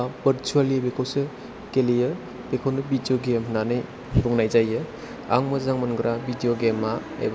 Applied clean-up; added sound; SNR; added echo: none; none; none; none.